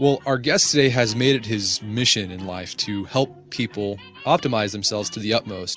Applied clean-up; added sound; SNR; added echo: none; none; none; none.